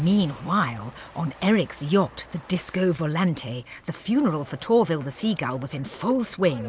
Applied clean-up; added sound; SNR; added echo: none; none; none; none.